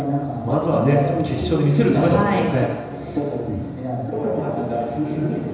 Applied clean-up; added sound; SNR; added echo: none; none; none; reverberation time 1.0 s.